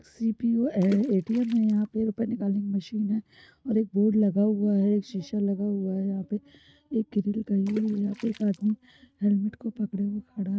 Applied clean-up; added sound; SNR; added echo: neural mask model RNNoise.